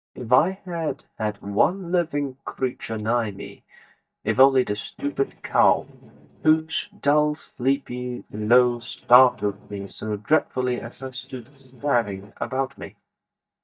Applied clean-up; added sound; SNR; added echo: neural mask model DeepFilterNet 3.